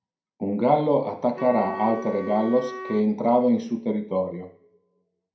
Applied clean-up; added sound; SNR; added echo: none; Wind instrument, woodwind instrument; 13 dB; reverberation time 0.4 s.